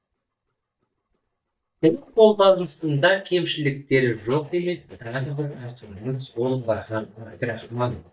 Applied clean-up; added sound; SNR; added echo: neural mask model DeepFilterNet 3.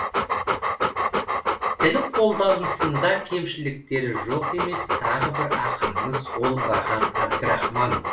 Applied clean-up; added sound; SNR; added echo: none; Dog; 0 dB; reverberation time 0.3 s.